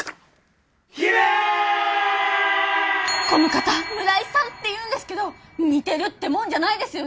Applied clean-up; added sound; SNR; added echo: none; none; none; none.